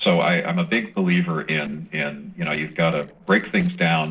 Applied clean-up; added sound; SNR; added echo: neural separator model SepFormer DNS4.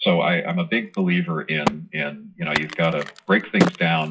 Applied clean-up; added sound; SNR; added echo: classical method WPE with log-MMSE.